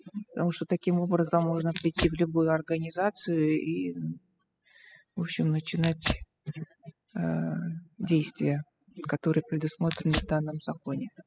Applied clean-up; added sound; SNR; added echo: classical method spectral subtraction.